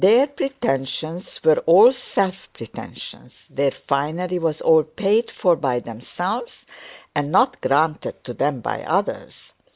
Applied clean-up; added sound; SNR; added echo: none; none; none; none.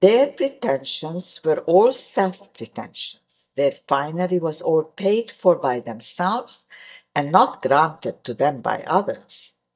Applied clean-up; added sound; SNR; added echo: neural mask model DeepFilterNet 3.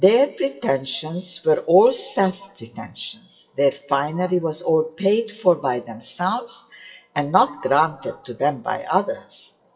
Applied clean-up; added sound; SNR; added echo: classical method WPE with log-MMSE.